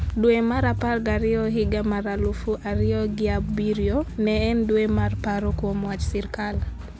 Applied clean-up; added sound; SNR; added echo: none; none; none; none.